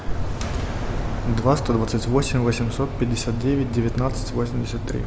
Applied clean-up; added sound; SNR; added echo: none; none; none; none.